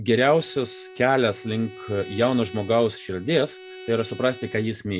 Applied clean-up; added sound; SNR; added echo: none; Bowed string instrument; 18 dB; none.